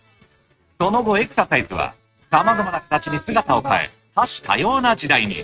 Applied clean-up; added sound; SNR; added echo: neural mask model RNNoise.